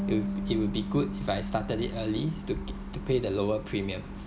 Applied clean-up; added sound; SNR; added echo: none; Bass guitar; 6 dB; none.